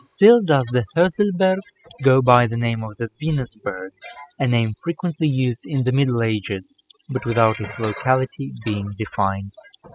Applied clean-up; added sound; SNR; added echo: classical method spectral subtraction.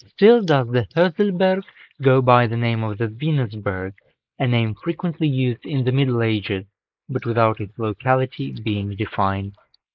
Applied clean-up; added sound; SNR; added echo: neural mask model Resemble Enhance denoiser.